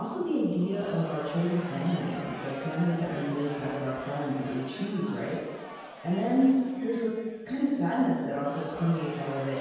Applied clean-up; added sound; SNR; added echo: none; Crowd; 14 dB; reverberation time 1.2 s.